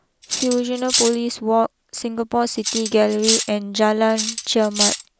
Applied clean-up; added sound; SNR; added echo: none; Cutlery, silverware; 3 dB; none.